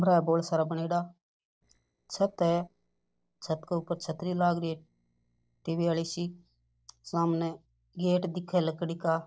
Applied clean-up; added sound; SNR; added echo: neural separator model SepFormer DNS4.